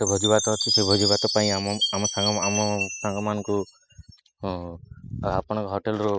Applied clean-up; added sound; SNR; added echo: classical method spectral subtraction.